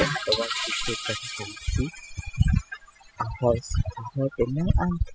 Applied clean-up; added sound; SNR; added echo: classical method spectral subtraction.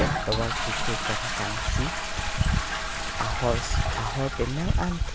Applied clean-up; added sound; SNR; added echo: none; Toilet flush; 1 dB; none.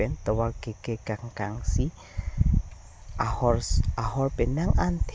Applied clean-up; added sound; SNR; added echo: none; none; none; none.